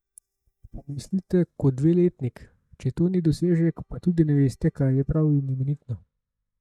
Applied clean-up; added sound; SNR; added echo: neural mask model DeepFilterNet 3.